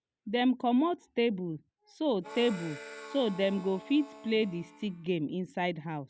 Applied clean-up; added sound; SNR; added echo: none; Harmonica; 16 dB; none.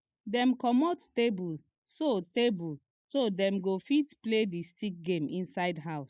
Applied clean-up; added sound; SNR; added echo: neural mask model Resemble Enhance denoiser.